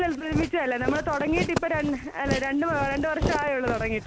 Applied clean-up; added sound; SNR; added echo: none; Walk, footsteps; 5 dB; none.